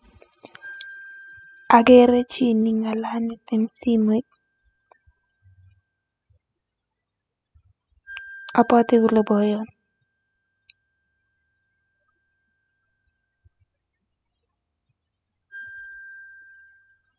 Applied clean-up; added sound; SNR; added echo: classical method spectral subtraction.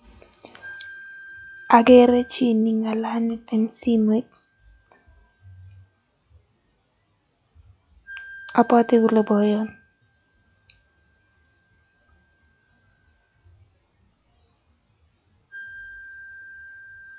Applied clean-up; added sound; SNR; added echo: classical method log-MMSE.